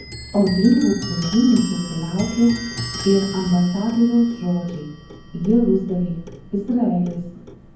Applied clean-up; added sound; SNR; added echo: none; Clock; 13 dB; reverberation time 0.9 s.